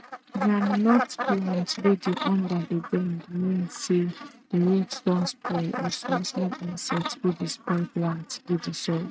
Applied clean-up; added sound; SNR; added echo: neural mask model RNNoise.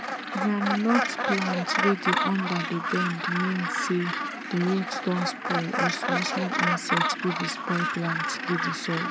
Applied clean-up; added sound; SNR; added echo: none; Gull, seagull; 0 dB; none.